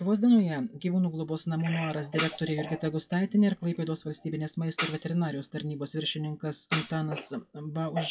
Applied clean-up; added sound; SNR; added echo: classical method WPE with log-MMSE.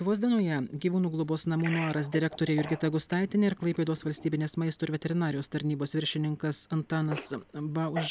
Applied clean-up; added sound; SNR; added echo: none; none; none; none.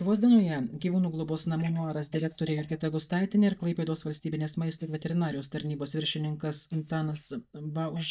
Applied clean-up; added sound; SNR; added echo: neural mask model DeepFilterNet 3.